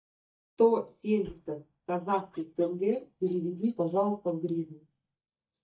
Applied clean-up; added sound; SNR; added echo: neural mask model DeepFilterNet 3.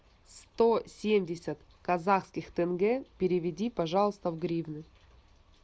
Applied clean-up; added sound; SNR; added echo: none; none; none; none.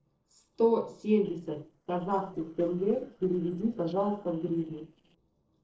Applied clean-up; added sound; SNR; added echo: neural separator model SepFormer DNS4.